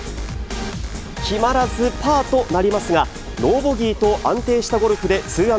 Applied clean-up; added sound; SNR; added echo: none; none; none; none.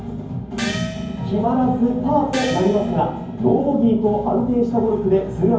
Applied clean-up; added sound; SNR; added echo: none; Gong; 14 dB; reverberation time 0.9 s.